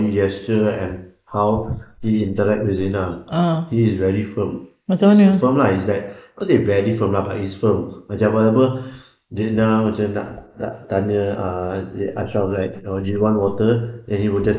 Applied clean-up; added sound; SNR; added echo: neural mask model Resemble Enhance denoiser.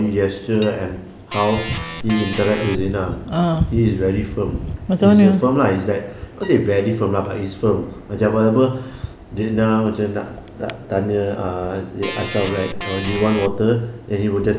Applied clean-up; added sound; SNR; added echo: none; Organ; 9 dB; none.